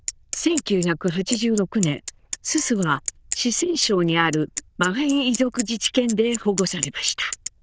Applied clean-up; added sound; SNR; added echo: neural diffusion model UNIVERSE++.